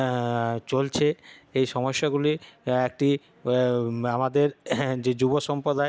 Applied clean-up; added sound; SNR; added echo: none; none; none; none.